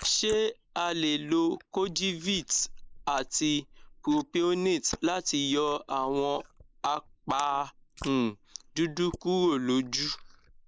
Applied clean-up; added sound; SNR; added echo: neural mask model Resemble Enhance denoiser.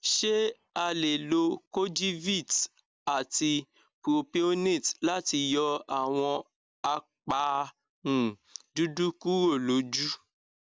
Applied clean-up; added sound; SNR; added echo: none; none; none; none.